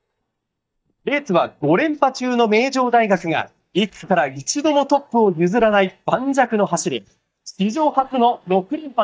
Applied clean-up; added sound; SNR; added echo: neural mask model DeepFilterNet 3.